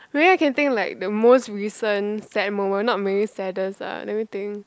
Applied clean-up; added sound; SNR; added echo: none; none; none; none.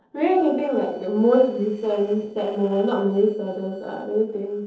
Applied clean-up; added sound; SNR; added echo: neural separator model SepFormer DNS4.